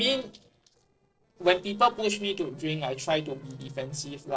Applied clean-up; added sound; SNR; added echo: neural separator model SepFormer DNS4.